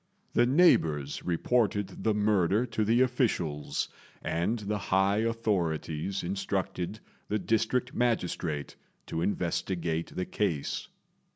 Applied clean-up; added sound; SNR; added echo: none; none; none; none.